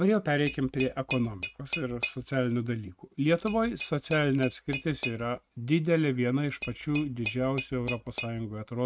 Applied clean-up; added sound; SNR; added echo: neural mask model RNNoise.